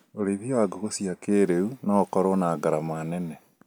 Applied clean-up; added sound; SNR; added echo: none; none; none; none.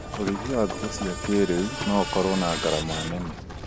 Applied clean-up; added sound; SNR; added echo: none; Livestock, farm animals, working animals + Screech; 5 dB; none.